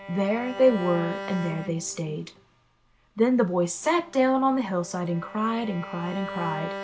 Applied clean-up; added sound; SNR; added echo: none; Bowed string instrument; 12 dB; none.